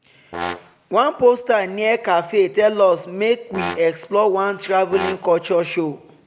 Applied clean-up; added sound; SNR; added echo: none; Brass instrument; 13 dB; none.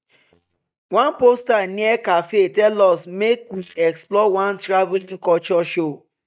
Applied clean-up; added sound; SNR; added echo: neural mask model DeepFilterNet 3.